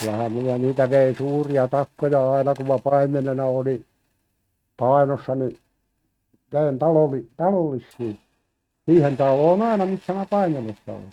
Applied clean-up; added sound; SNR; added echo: neural mask model RNNoise.